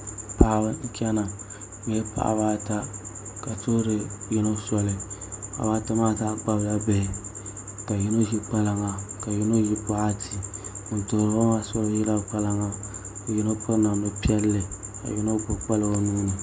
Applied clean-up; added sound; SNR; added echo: none; none; none; none.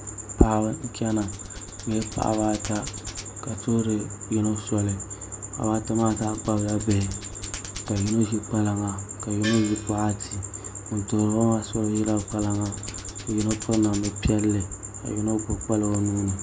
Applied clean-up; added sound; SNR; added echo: none; Hands + Gong; 15 dB; none.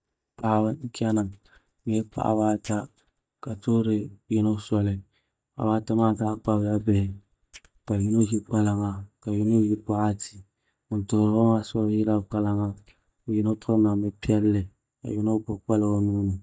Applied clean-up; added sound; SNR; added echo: neural mask model DeepFilterNet 3.